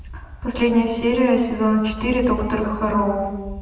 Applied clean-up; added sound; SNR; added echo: none; none; none; reverberation time 1.3 s.